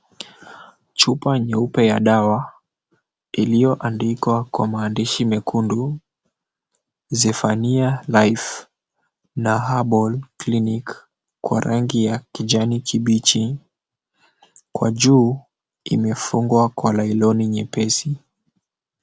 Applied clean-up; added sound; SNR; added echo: none; none; none; none.